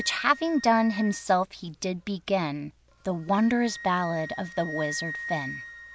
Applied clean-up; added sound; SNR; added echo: none; Wind instrument, woodwind instrument; 13 dB; none.